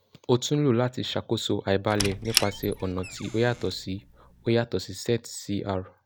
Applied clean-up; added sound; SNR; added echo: none; Squeak; 7 dB; none.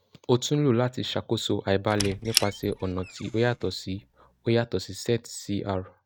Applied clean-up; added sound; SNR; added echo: neural mask model RNNoise.